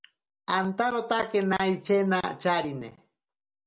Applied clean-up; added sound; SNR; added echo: none; none; none; none.